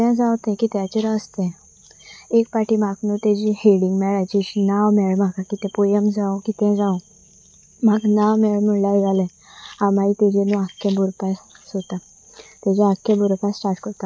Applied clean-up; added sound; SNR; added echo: none; none; none; none.